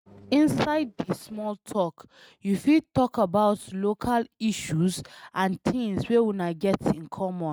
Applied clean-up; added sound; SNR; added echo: neural mask model RNNoise.